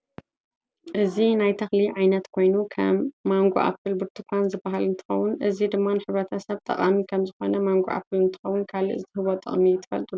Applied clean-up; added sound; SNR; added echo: none; none; none; none.